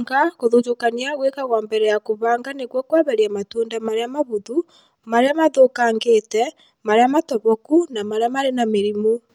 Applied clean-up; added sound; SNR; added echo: none; none; none; none.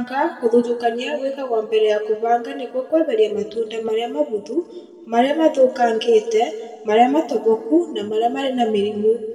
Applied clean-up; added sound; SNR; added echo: none; none; none; reverberation time 1.4 s.